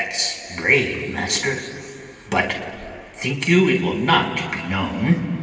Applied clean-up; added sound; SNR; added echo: none; none; none; reverberation time 2.6 s.